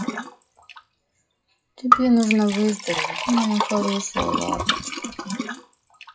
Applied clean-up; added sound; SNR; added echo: classical method WPE with log-MMSE.